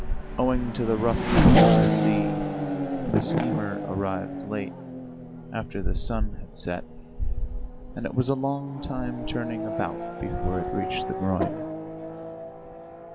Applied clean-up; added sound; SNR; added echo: none; Race car, auto racing / Accelerating, revving, vroom; -4 dB; none.